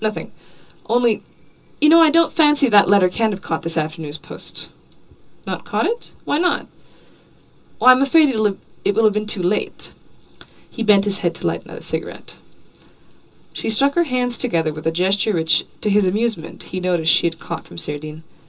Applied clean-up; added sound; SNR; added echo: none; none; none; reverberation time 0.2 s.